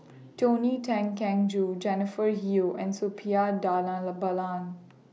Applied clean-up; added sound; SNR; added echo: none; none; none; none.